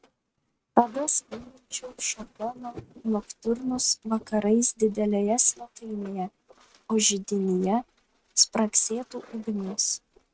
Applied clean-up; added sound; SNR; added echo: neural mask model RNNoise.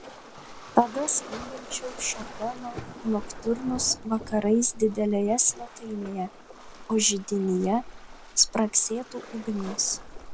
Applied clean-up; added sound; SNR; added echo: none; Waves, surf; 14 dB; none.